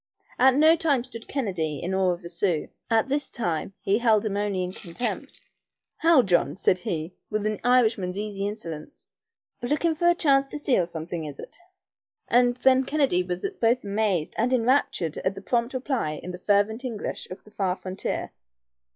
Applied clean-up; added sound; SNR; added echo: classical method log-MMSE.